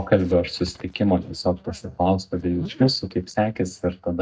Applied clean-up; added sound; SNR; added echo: neural mask model DeepFilterNet 3.